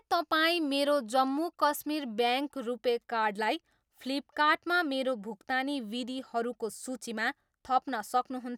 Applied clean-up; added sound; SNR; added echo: none; none; none; none.